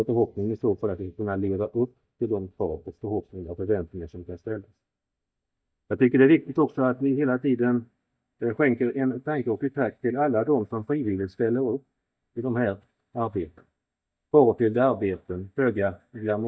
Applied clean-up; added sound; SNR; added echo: neural mask model DeepFilterNet 3.